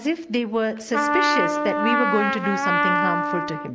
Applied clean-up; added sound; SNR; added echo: none; Trumpet; -2 dB; none.